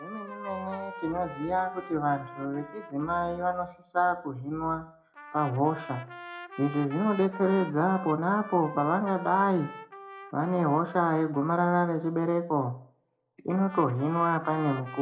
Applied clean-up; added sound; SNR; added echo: none; Trumpet; 16 dB; reverberation time 0.4 s.